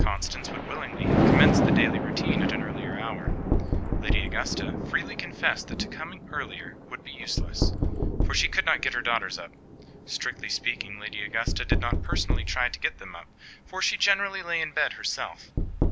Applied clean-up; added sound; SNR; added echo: none; Thunder + Knock; -4 dB; none.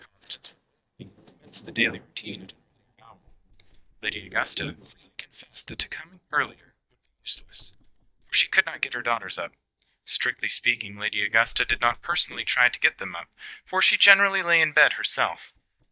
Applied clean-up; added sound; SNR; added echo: neural mask model DeepFilterNet 3.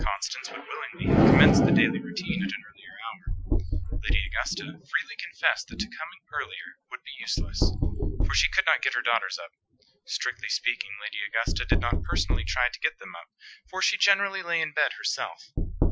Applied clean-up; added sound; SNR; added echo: classical method Wiener filter.